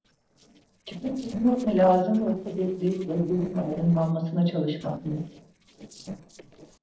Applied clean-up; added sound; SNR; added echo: neural separator model SepFormer DNS4.